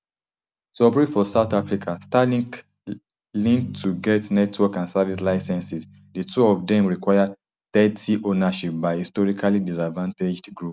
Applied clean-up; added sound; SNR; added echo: none; Ringtone; 17 dB; none.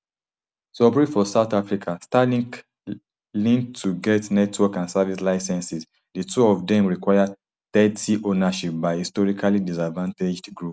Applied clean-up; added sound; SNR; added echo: none; none; none; none.